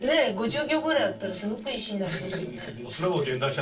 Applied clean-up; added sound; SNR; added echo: neural separator model SepFormer DNS4.